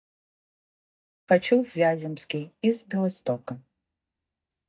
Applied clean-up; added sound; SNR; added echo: neural mask model DeepFilterNet 3.